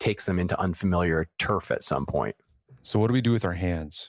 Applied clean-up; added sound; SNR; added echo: none; none; none; none.